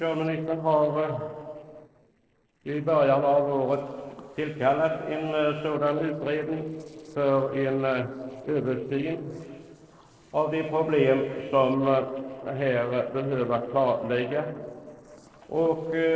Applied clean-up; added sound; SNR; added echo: neural separator model SepFormer DNS4.